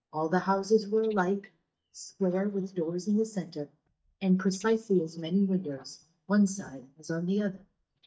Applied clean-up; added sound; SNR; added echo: neural mask model DeepFilterNet 3.